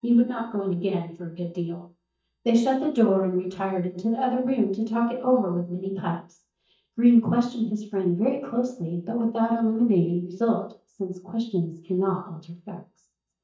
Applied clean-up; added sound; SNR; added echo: neural mask model DeepFilterNet 3.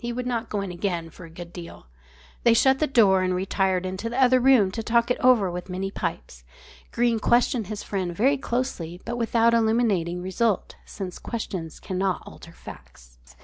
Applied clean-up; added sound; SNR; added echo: none; none; none; none.